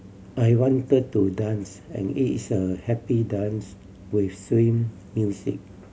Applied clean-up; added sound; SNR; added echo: none; none; none; none.